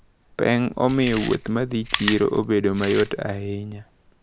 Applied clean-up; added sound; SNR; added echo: none; Chewing, mastication; 12 dB; none.